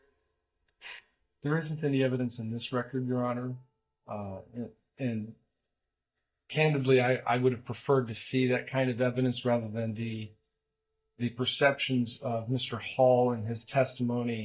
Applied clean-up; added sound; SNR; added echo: neural mask model DeepFilterNet 3.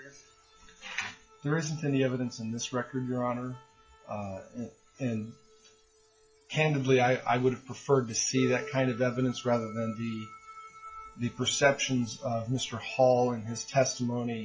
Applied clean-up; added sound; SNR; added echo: classical method WPE with log-MMSE.